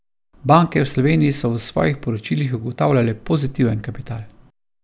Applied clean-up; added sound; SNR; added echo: none; none; none; none.